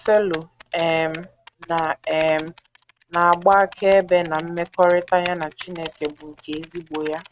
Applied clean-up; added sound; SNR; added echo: neural mask model RNNoise.